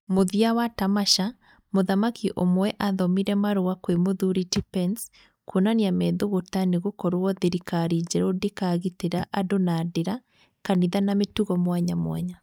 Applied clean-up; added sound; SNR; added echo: neural mask model DeepFilterNet 3.